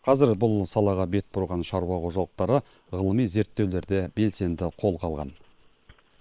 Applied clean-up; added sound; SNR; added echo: neural separator model SepFormer WHAM!.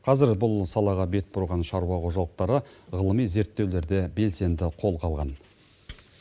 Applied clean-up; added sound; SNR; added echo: none; none; none; none.